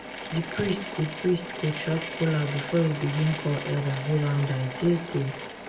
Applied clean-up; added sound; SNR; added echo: none; Drill / Mechanisms; 9 dB; reverberation time 0.4 s.